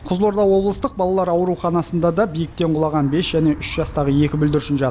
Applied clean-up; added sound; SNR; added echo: none; none; none; none.